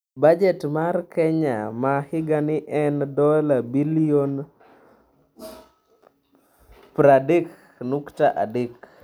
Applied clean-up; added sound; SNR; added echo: none; none; none; none.